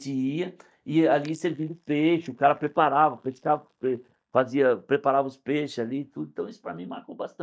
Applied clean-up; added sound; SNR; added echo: neural mask model DeepFilterNet 3.